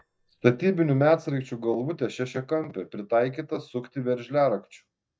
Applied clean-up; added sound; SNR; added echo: neural mask model DeepFilterNet 3.